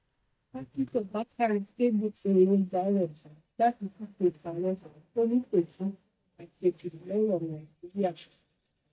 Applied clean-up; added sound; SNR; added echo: neural mask model DeepFilterNet 3.